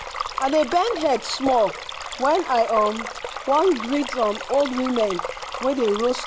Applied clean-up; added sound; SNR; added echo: none; Stream; 9 dB; none.